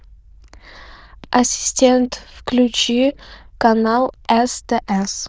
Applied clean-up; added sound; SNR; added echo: neural diffusion model UNIVERSE++.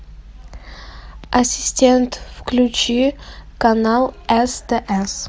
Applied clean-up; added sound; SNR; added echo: none; none; none; none.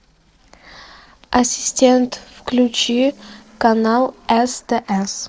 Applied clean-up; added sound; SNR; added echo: neural separator model SepFormer DNS4.